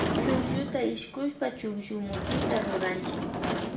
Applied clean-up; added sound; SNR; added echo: none; Sliding door / Slam; -1 dB; reverberation time 0.5 s.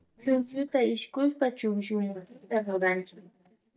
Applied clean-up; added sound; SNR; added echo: neural mask model DeepFilterNet 3.